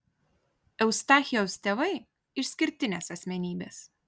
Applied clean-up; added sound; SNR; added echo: none; none; none; none.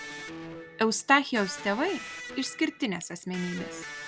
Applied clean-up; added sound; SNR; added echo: none; Electric guitar; 12 dB; none.